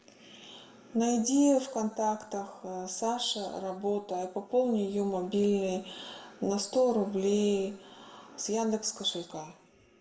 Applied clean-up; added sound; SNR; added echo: none; none; none; reverberation time 0.6 s.